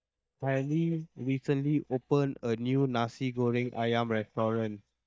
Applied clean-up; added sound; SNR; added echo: neural mask model DeepFilterNet 3.